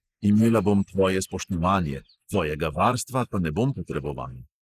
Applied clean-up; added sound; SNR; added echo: neural mask model Resemble Enhance denoiser.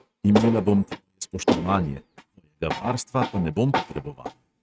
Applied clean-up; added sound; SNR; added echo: neural mask model RNNoise.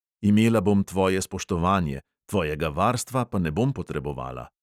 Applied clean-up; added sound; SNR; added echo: none; none; none; none.